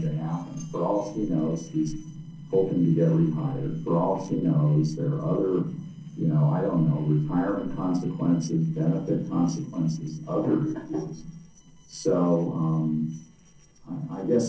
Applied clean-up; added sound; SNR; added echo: neural separator model SepFormer DNS4.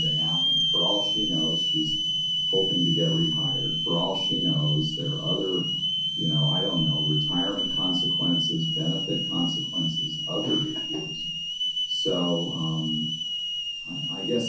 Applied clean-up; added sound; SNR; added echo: none; Hiss / Alarm; -1 dB; reverberation time 0.6 s.